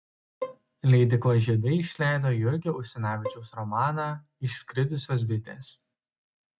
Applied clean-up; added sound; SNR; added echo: neural mask model RNNoise.